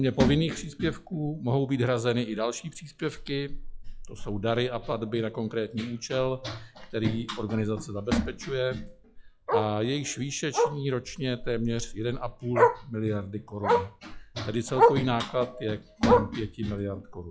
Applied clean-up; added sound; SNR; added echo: classical method log-MMSE.